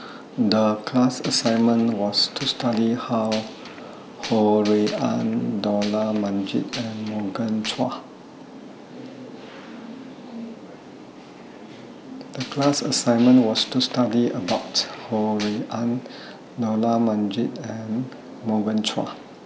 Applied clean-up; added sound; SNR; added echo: none; Gunshot, gunfire; 16 dB; none.